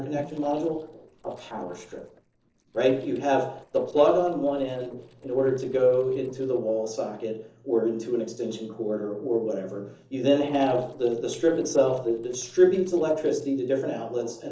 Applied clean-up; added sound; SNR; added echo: neural separator model SepFormer DNS4.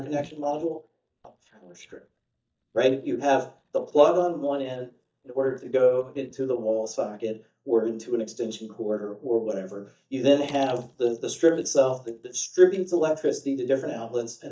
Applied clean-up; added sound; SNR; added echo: neural mask model DeepFilterNet 3.